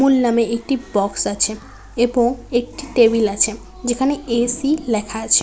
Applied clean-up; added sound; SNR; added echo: none; none; none; none.